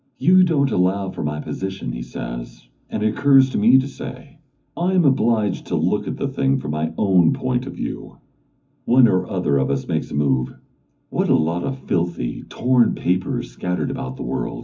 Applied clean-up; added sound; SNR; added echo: none; none; none; reverberation time 0.3 s.